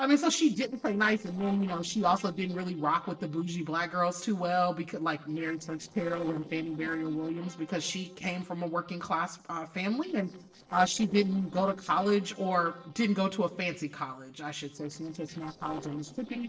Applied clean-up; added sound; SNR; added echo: neural separator model SepFormer DNS4.